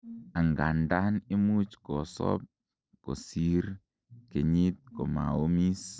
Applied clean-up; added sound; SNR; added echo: neural separator model SepFormer DNS4.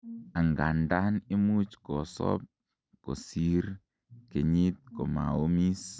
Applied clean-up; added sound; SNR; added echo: none; Brass instrument; 18 dB; none.